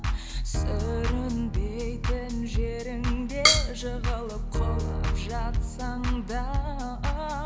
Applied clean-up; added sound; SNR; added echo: none; Drum kit; 1 dB; none.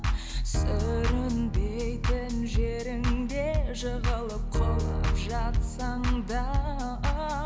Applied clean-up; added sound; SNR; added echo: none; none; none; none.